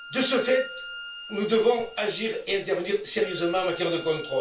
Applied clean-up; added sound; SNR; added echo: none; Bowed string instrument; 15 dB; reverberation time 0.3 s.